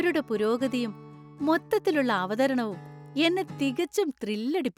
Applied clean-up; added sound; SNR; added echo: none; Acoustic guitar / Strum; 19 dB; none.